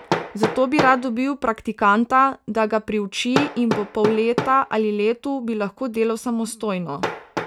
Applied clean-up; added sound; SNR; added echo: none; Hammer; 8 dB; none.